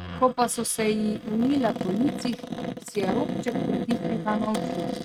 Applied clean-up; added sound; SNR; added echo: neural mask model RNNoise.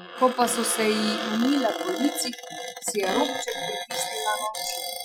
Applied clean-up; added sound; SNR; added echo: classical method Wiener filter.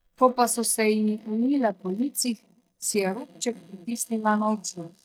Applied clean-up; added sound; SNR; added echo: neural mask model DeepFilterNet 3.